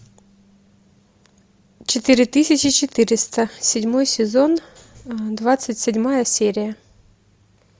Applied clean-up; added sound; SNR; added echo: none; none; none; none.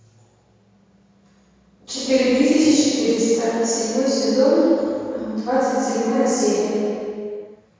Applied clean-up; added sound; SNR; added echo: none; none; none; reverberation time 2.2 s.